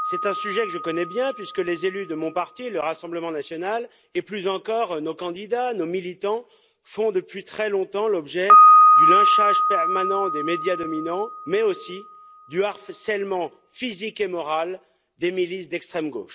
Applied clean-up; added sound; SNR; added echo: none; Piano; -3 dB; none.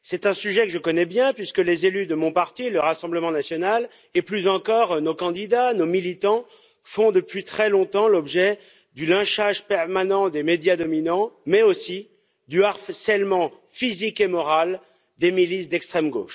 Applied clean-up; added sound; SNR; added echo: none; none; none; none.